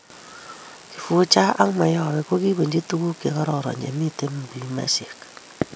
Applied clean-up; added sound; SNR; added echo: none; none; none; none.